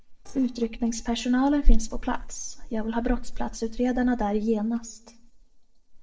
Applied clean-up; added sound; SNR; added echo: neural separator model SepFormer DNS4.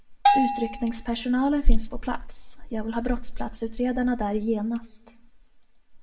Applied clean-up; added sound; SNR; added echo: none; Bell; 1 dB; reverberation time 0.4 s.